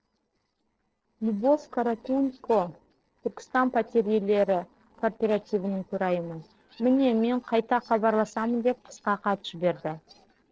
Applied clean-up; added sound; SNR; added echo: neural separator model SepFormer DNS4.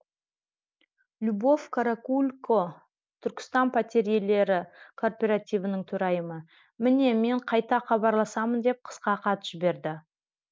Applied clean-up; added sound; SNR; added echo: none; none; none; none.